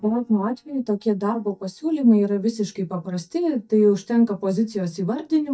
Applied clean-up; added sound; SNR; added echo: neural mask model DeepFilterNet 3.